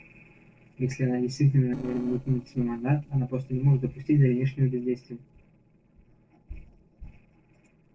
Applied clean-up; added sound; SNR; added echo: neural separator model SepFormer DNS4.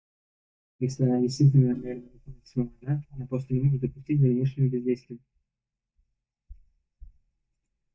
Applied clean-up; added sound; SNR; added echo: neural mask model DeepFilterNet 3.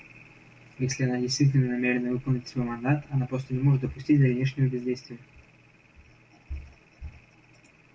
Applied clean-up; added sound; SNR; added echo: none; none; none; none.